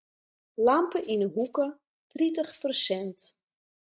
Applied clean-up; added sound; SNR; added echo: neural mask model RNNoise.